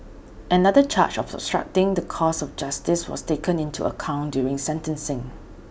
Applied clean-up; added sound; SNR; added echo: none; none; none; none.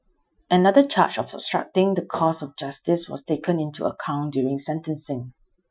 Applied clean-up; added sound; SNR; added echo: classical method Wiener filter.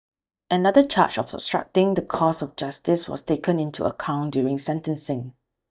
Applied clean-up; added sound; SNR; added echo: neural mask model DeepFilterNet 3.